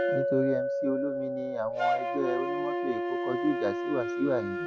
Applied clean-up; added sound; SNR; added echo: none; Wind instrument, woodwind instrument + Chink, clink; -2 dB; none.